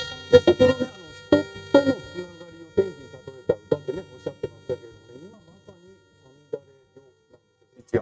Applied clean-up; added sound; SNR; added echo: neural mask model RNNoise.